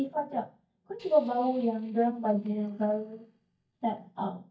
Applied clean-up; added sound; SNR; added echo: neural mask model DeepFilterNet 3.